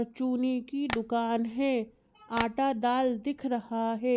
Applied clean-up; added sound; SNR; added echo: none; Tap; 12 dB; none.